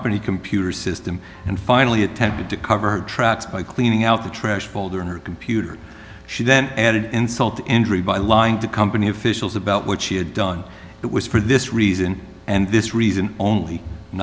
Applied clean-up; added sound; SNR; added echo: none; none; none; none.